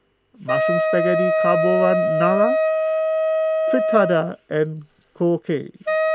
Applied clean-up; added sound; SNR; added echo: none; Wind instrument, woodwind instrument; -2 dB; none.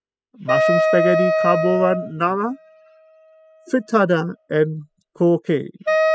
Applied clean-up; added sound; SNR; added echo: classical method spectral subtraction.